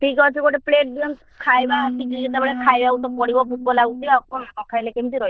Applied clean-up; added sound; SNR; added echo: neural diffusion model UNIVERSE++.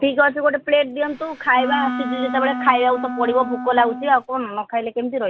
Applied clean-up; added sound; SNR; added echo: none; Wind instrument, woodwind instrument; 8 dB; none.